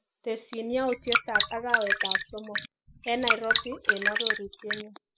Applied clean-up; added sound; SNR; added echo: classical method spectral subtraction.